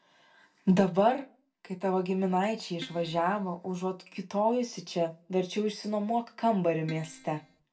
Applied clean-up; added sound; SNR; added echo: none; Keyboard (musical); 19 dB; reverberation time 0.2 s.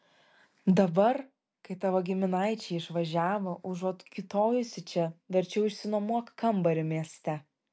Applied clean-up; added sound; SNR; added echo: none; none; none; none.